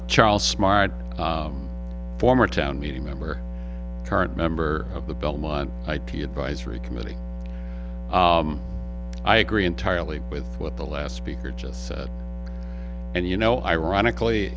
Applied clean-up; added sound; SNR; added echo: none; none; none; none.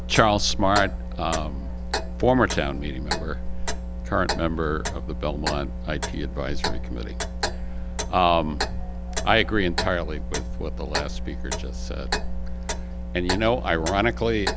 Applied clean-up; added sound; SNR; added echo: none; Clock; 5 dB; none.